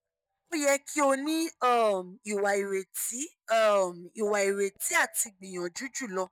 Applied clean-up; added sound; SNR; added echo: neural mask model DeepFilterNet 3.